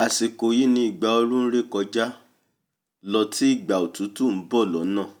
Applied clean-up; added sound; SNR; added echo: none; none; none; none.